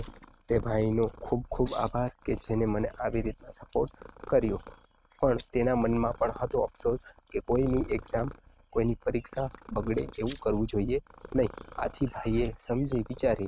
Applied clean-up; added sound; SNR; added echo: neural mask model RNNoise.